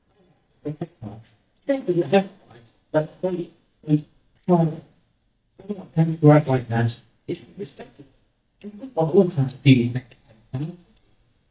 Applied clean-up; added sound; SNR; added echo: neural mask model DeepFilterNet 3.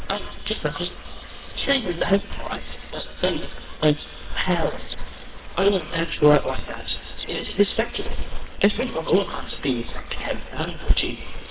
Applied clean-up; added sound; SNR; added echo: neural separator model SepFormer WHAMR!.